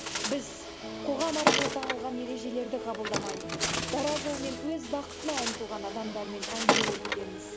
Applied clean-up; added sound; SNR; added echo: none; Bird; -1 dB; none.